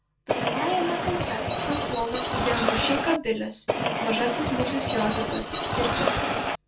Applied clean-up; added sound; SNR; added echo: none; Bird; -3 dB; reverberation time 0.2 s.